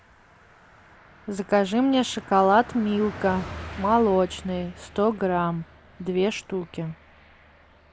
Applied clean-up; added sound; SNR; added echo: none; Car passing by; 18 dB; none.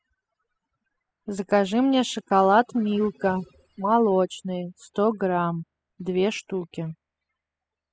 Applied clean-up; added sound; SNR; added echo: classical method spectral subtraction.